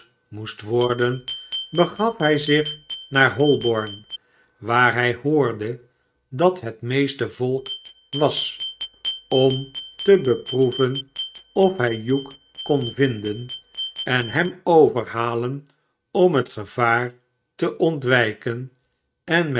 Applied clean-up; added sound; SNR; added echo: neural mask model RNNoise.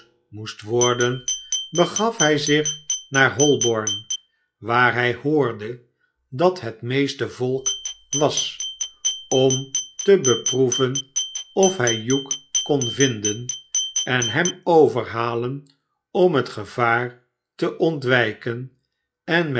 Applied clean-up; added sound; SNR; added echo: classical method log-MMSE.